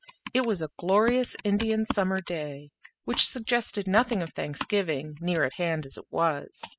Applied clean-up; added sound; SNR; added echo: classical method spectral subtraction.